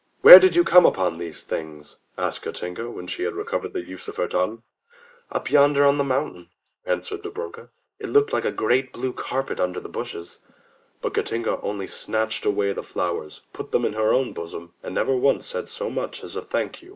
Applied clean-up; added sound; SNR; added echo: neural mask model Resemble Enhance denoiser.